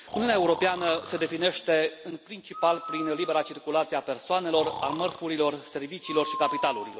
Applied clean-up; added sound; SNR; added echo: none; Breathing; 10 dB; none.